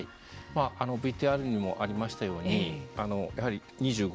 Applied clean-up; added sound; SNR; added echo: none; none; none; none.